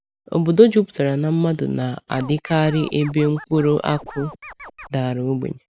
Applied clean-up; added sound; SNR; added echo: none; Scratching (performance technique); 19 dB; none.